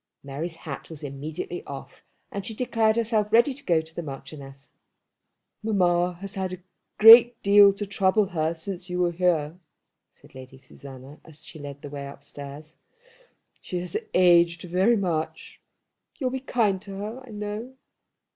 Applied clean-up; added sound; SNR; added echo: none; none; none; none.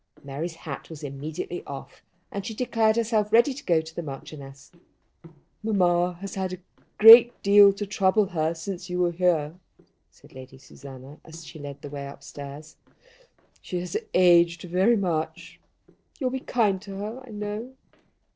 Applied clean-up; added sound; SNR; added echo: neural separator model SepFormer DNS4.